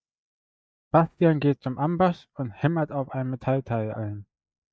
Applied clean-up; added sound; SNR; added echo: neural mask model DeepFilterNet 3.